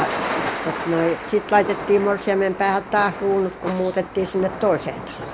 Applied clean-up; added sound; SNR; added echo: none; Thunder / Rain; 8 dB; none.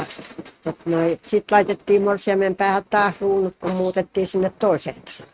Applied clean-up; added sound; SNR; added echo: neural mask model RNNoise.